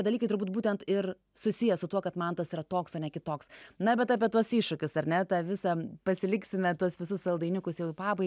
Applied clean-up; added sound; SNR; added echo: none; none; none; none.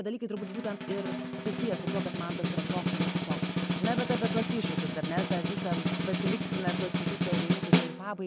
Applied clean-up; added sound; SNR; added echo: none; Snare drum; -5 dB; none.